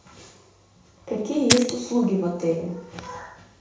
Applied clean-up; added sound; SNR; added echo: none; Fire; 3 dB; reverberation time 0.6 s.